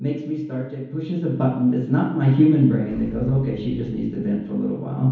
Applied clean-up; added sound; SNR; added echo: none; Boom; 19 dB; reverberation time 2.2 s.